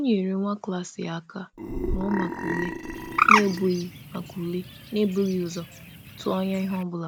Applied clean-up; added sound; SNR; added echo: none; Bird + Burping, eructation; 0 dB; none.